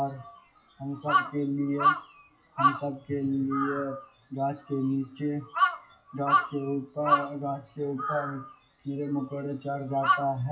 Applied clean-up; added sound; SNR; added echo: classical method WPE with log-MMSE.